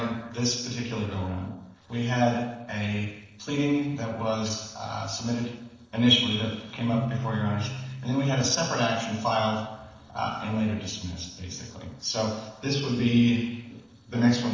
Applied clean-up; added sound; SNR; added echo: neural separator model SepFormer DNS4.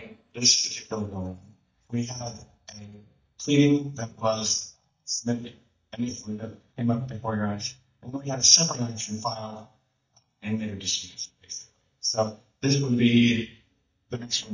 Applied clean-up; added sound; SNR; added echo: neural mask model DeepFilterNet 3.